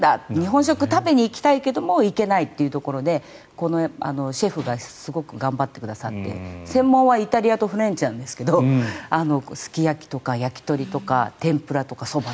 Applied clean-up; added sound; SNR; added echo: none; none; none; none.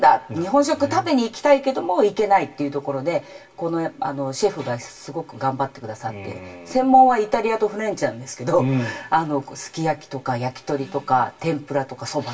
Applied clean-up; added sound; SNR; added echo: none; none; none; reverberation time 0.1 s.